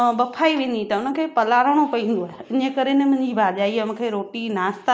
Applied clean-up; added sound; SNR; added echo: neural mask model Resemble Enhance denoiser.